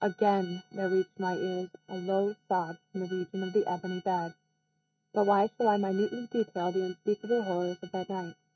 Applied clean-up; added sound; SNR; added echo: neural mask model RNNoise.